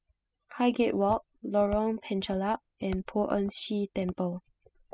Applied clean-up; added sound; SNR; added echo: classical method spectral subtraction.